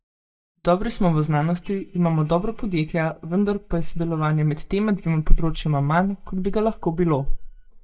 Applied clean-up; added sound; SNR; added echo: neural mask model DeepFilterNet 3.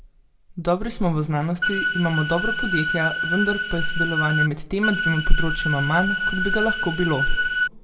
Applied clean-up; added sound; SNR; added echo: none; Organ; 2 dB; reverberation time 1.1 s.